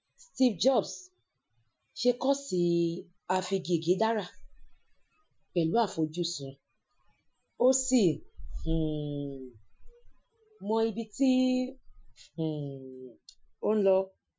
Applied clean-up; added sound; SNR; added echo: classical method Wiener filter.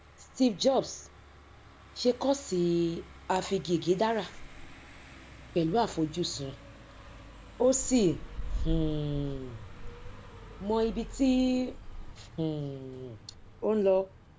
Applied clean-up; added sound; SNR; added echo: none; Car passing by; 11 dB; none.